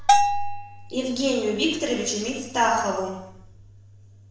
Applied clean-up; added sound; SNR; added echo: none; Bell; -2 dB; reverberation time 0.8 s.